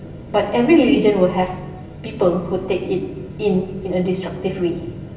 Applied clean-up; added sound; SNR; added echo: none; none; none; reverberation time 0.9 s.